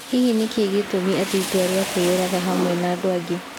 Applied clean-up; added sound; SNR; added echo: none; Rain; 8 dB; none.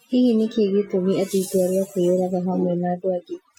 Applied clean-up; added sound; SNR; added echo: classical method Wiener filter.